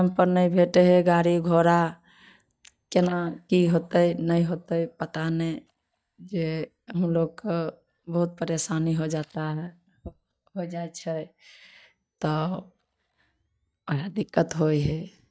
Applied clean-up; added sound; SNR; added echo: neural mask model DeepFilterNet 3.